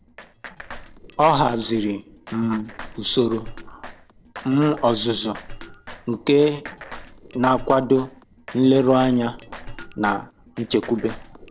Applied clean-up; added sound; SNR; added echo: neural separator model SepFormer DNS4.